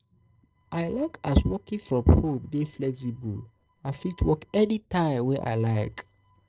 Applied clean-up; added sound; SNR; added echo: neural separator model SepFormer DNS4.